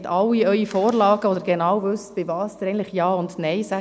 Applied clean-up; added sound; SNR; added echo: none; none; none; none.